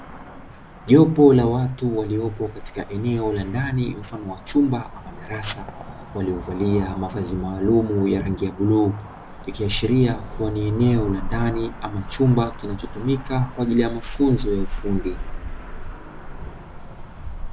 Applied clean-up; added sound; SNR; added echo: none; Cricket / Motor vehicle (road); 10 dB; none.